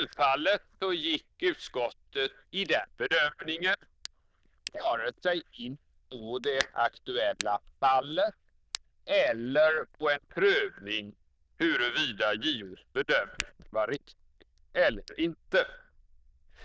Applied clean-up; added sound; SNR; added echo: neural diffusion model UNIVERSE++.